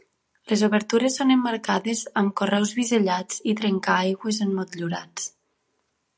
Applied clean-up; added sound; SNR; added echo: none; none; none; none.